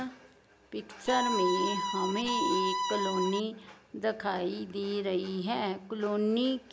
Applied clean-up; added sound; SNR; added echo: none; Bowed string instrument; 0 dB; none.